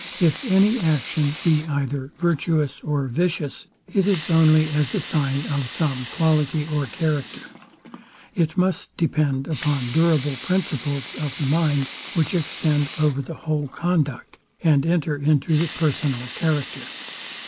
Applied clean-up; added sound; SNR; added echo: none; Sink (filling or washing) / Water tap, faucet / Liquid; 16 dB; none.